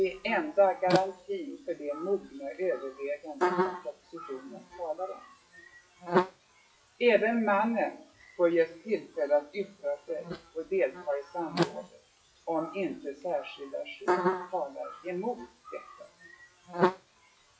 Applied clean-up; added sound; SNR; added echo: classical method WPE with log-MMSE.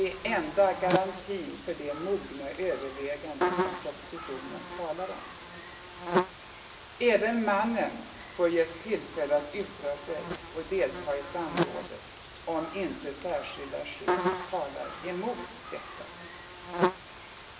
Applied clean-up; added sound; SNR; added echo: none; Buzz; 4 dB; reverberation time 0.6 s.